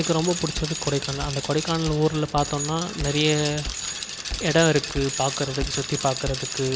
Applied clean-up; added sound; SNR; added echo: none; Bicycle; 6 dB; none.